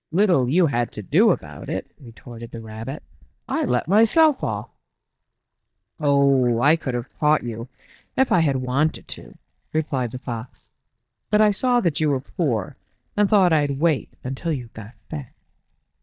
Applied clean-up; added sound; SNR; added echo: neural mask model DeepFilterNet 3.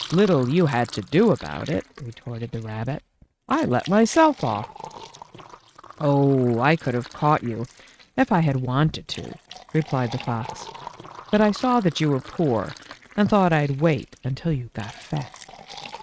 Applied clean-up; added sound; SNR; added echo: neural mask model RNNoise.